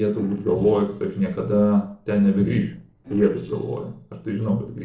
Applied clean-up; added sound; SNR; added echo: neural separator model SepFormer DNS4.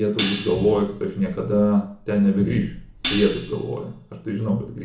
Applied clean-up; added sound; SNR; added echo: none; Hi-hat; 11 dB; reverberation time 0.7 s.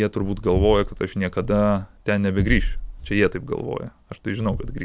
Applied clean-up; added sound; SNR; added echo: none; none; none; none.